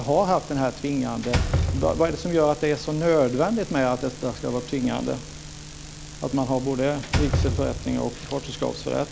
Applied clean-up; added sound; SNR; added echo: none; Slam; 7 dB; none.